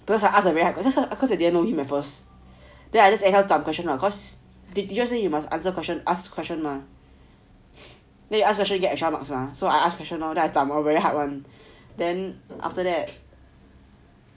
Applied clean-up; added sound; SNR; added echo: none; none; none; none.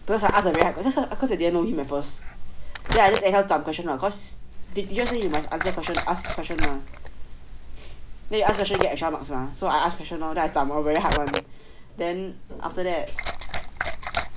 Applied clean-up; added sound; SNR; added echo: none; Liquid; 2 dB; none.